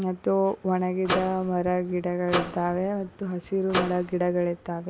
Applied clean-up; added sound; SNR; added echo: none; Microwave oven; 7 dB; none.